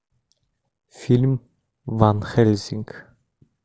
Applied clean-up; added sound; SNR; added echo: none; none; none; none.